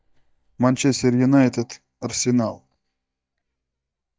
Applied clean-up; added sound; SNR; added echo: neural mask model DeepFilterNet 3.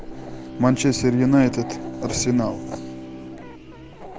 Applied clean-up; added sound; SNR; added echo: none; Dog + Bowed string instrument; 10 dB; none.